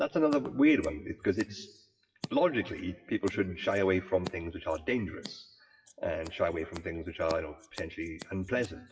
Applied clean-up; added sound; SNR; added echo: classical method WPE with log-MMSE.